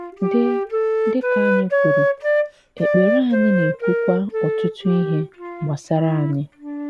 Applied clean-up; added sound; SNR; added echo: none; Wind instrument, woodwind instrument; -1 dB; none.